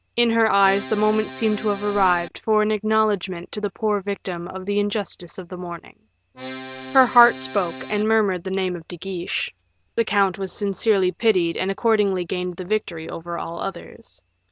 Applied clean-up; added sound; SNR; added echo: none; Accordion; 11 dB; none.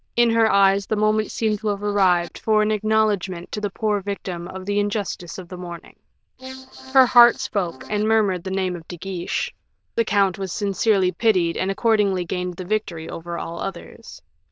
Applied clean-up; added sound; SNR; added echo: neural diffusion model UNIVERSE++.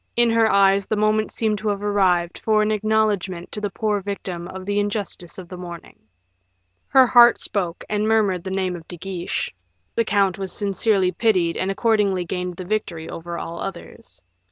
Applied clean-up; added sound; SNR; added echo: none; none; none; none.